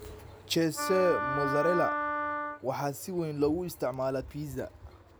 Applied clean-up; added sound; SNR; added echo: none; Wind instrument, woodwind instrument; 1 dB; none.